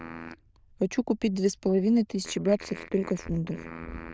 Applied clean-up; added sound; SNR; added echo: neural diffusion model UNIVERSE++.